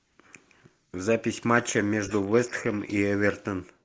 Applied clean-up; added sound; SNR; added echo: neural mask model Resemble Enhance denoiser.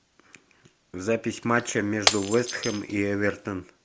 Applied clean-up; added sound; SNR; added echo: none; Shatter; 5 dB; none.